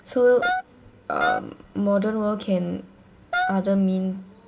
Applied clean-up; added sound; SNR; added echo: none; Wind instrument, woodwind instrument; 4 dB; reverberation time 0.4 s.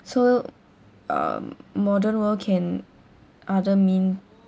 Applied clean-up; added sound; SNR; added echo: none; none; none; none.